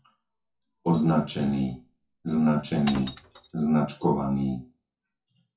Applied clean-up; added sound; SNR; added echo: classical method WPE with log-MMSE.